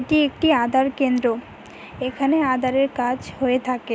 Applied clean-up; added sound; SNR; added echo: none; none; none; none.